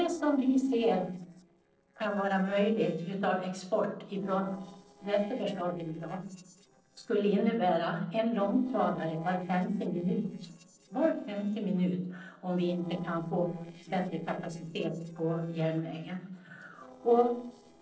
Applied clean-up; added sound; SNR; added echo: neural separator model SepFormer DNS4.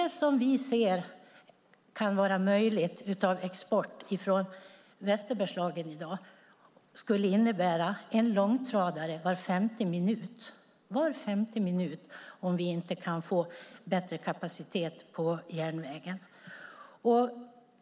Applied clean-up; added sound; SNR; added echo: none; none; none; none.